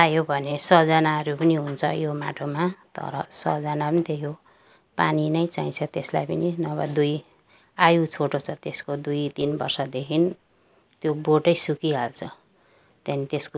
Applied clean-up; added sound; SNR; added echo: neural mask model Resemble Enhance denoiser.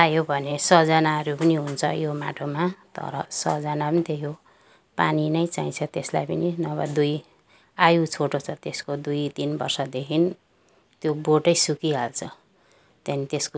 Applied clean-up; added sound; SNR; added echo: none; none; none; none.